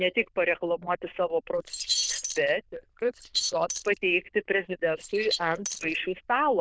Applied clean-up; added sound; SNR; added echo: neural diffusion model UNIVERSE++.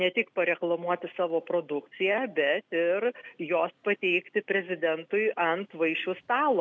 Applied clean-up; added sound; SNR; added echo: none; none; none; none.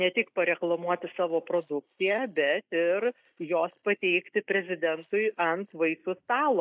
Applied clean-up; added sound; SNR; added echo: neural mask model DeepFilterNet 3.